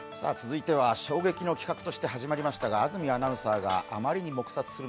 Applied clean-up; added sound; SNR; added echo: none; Cutlery, silverware; 18 dB; none.